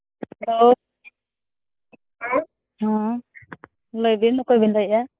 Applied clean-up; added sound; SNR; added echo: neural mask model Resemble Enhance denoiser.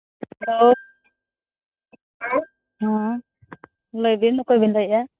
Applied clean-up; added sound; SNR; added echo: neural mask model RNNoise.